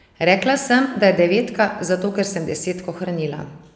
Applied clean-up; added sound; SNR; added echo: none; none; none; none.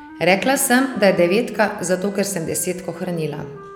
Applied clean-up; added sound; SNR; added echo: none; Wind instrument, woodwind instrument; 18 dB; none.